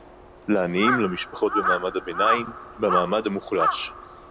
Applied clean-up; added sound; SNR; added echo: none; Crow; 2 dB; none.